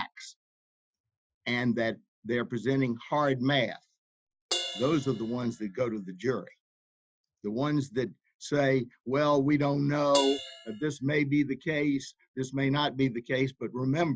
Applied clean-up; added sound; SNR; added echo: classical method Wiener filter.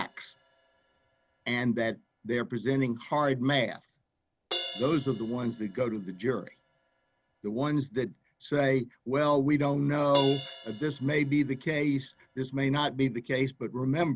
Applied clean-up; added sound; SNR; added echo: none; Crash cymbal; 16 dB; none.